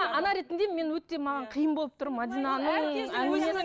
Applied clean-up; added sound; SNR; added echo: none; none; none; none.